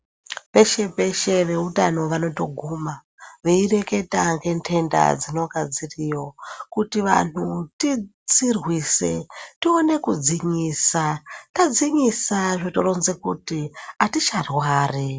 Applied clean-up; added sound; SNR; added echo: none; none; none; none.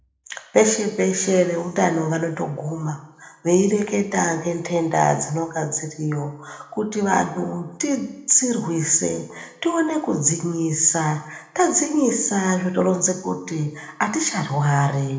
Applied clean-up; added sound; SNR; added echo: none; none; none; reverberation time 0.7 s.